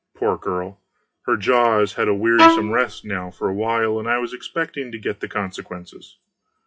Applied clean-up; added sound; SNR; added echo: classical method WPE with log-MMSE.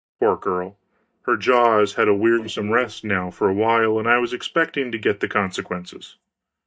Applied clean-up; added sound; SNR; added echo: neural mask model DeepFilterNet 3.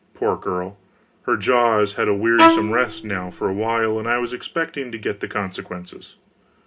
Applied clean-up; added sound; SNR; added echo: none; Bowed string instrument; -2 dB; reverberation time 0.3 s.